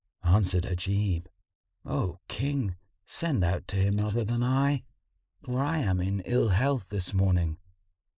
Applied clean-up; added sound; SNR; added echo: neural mask model Resemble Enhance denoiser.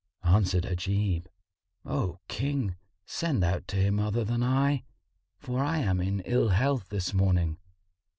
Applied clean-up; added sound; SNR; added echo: none; none; none; none.